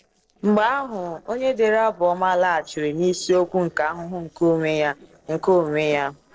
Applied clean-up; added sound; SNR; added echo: neural separator model SepFormer DNS4.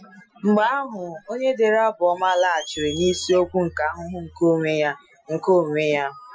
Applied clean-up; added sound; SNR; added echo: classical method Wiener filter.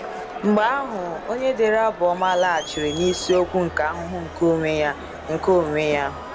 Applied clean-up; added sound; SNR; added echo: none; Crowd; 12 dB; none.